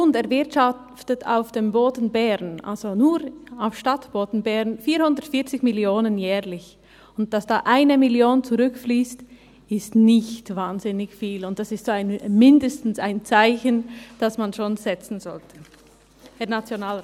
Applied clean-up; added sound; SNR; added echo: none; none; none; none.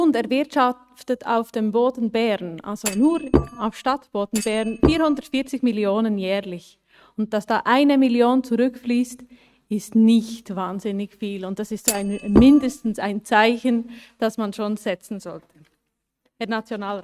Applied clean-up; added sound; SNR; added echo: neural mask model RNNoise.